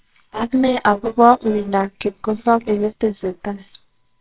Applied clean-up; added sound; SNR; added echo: neural separator model SepFormer WHAMR!.